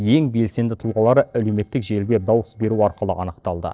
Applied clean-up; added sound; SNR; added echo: neural separator model SepFormer DNS4.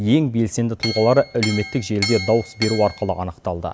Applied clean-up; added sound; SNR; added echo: none; Chink, clink; 9 dB; none.